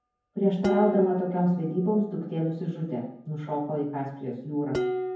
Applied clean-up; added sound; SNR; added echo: none; Dishes, pots, and pans; 8 dB; reverberation time 0.9 s.